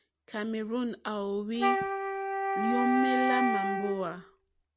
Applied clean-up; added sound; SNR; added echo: none; Wind instrument, woodwind instrument; -2 dB; none.